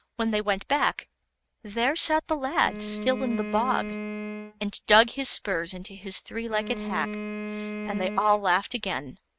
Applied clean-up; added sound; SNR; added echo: neural mask model RNNoise.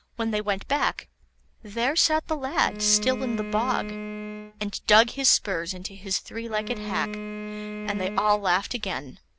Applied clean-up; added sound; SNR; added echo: none; Bowed string instrument; 9 dB; none.